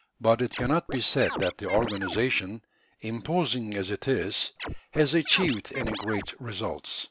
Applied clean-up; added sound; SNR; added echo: none; Scratching (performance technique); 7 dB; none.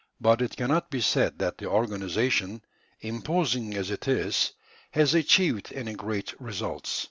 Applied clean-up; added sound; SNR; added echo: none; none; none; none.